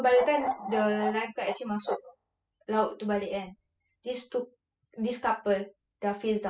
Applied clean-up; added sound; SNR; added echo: classical method spectral subtraction.